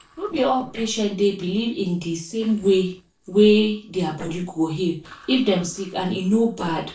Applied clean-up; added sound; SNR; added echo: neural separator model SepFormer DNS4.